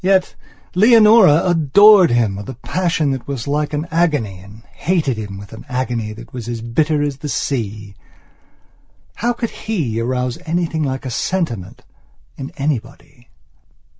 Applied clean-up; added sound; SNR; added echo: none; none; none; none.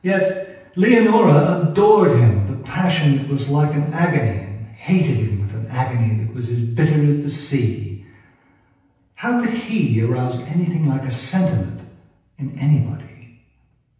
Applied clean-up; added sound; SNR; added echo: none; none; none; reverberation time 0.9 s.